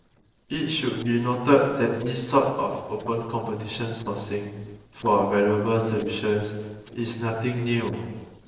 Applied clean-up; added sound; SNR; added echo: neural separator model SepFormer DNS4.